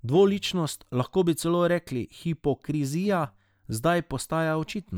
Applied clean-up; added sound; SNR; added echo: neural mask model DeepFilterNet 3.